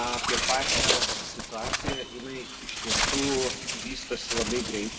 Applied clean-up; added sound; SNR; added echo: none; Bird; -3 dB; reverberation time 1.2 s.